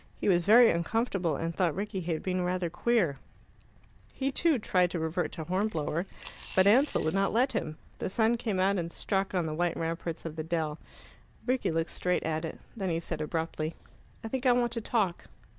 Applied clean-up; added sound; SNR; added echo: none; Coin (dropping) / Glass; 12 dB; none.